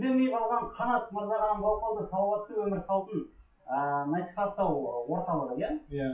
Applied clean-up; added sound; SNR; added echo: classical method WPE with log-MMSE.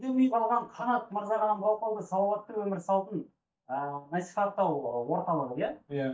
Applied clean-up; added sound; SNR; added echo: neural mask model DeepFilterNet 3.